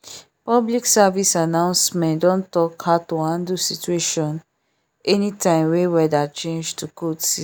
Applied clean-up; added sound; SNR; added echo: none; none; none; none.